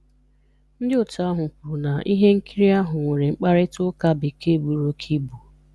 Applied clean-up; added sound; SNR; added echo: none; none; none; none.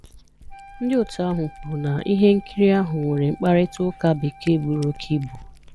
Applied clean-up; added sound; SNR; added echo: none; Cat + Wind instrument, woodwind instrument; 20 dB; none.